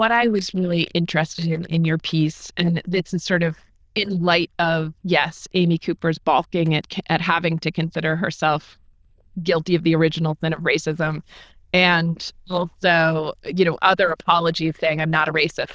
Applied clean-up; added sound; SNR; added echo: neural diffusion model UNIVERSE++.